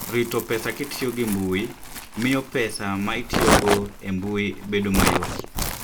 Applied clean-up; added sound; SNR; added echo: none; Crumpling, crinkling; 1 dB; none.